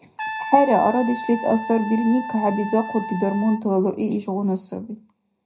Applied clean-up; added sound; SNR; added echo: none; Trumpet; 10 dB; reverberation time 0.4 s.